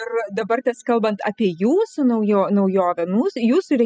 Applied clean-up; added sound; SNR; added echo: classical method spectral subtraction.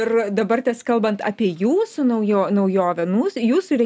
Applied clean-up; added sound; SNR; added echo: none; none; none; none.